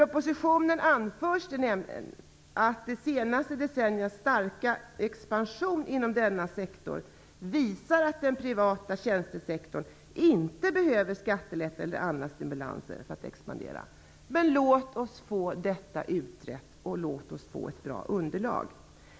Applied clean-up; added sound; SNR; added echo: none; none; none; none.